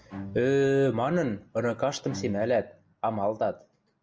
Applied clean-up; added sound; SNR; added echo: none; Bowed string instrument; 18 dB; none.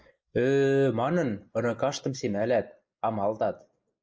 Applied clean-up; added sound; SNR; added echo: neural mask model Resemble Enhance denoiser.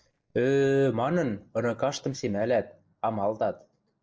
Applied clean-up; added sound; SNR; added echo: neural separator model SepFormer DNS4.